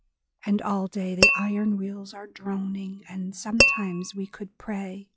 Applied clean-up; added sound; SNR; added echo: classical method log-MMSE.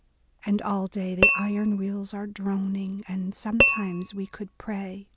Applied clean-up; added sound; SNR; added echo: none; Tap / Glass; -3 dB; none.